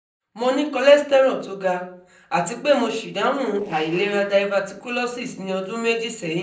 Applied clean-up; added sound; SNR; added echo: neural separator model SepFormer DNS4.